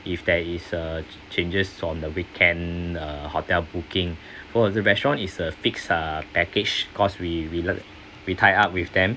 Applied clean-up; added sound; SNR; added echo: none; none; none; none.